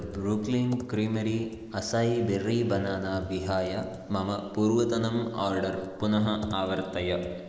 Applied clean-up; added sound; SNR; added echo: neural mask model Resemble Enhance denoiser.